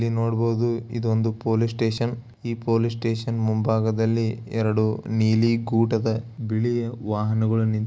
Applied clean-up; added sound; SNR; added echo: none; none; none; none.